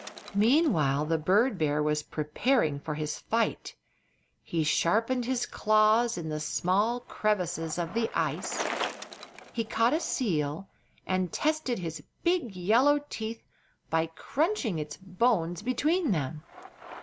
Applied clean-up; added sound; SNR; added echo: none; Bicycle; 17 dB; none.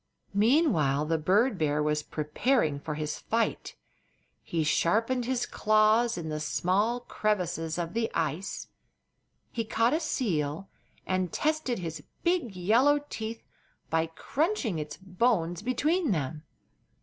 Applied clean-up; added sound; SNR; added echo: none; none; none; none.